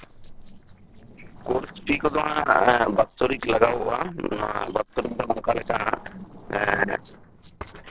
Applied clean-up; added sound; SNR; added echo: neural separator model SepFormer DNS4.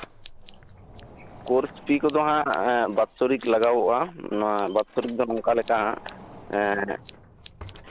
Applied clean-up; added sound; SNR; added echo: none; Sliding door + Scissors; 20 dB; none.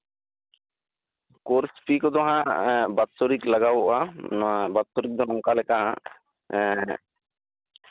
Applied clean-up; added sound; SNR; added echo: none; none; none; none.